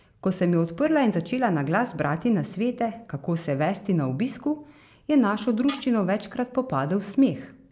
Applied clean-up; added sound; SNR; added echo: none; Tools; 16 dB; none.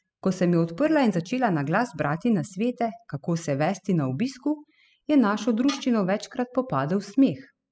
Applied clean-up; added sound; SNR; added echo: classical method spectral subtraction.